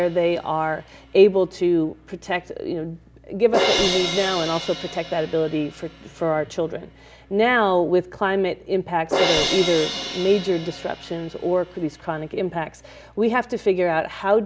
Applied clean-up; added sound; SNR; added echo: none; Crash cymbal; 8 dB; none.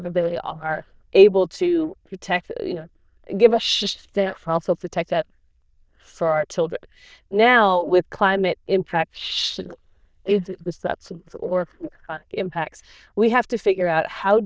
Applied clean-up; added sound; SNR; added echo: neural diffusion model UNIVERSE++.